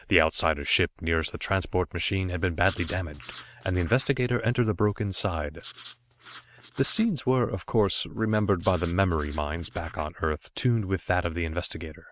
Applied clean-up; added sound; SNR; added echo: neural mask model RNNoise.